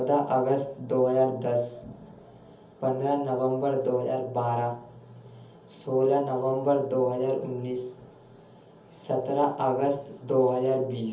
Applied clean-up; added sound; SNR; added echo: none; none; none; reverberation time 0.7 s.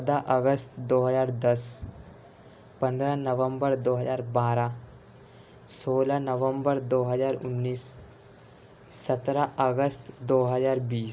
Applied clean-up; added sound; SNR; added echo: none; none; none; none.